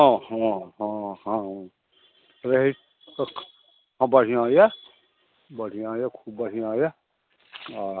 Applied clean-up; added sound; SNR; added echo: none; none; none; none.